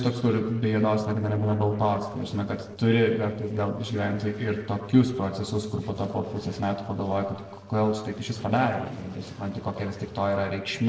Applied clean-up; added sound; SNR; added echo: neural separator model SepFormer DNS4.